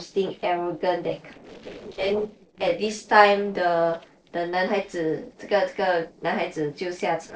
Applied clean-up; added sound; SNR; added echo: neural separator model SepFormer DNS4.